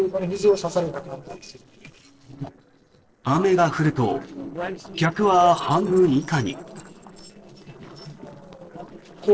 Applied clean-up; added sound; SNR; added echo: neural separator model SepFormer DNS4.